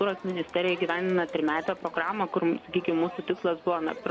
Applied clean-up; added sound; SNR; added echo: none; Crowd; 16 dB; none.